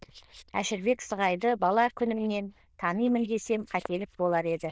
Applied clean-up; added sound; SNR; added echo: neural diffusion model UNIVERSE++.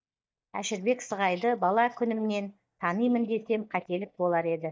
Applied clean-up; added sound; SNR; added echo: neural mask model DeepFilterNet 3.